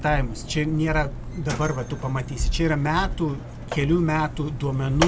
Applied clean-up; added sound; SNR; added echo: none; Mechanisms; 9 dB; none.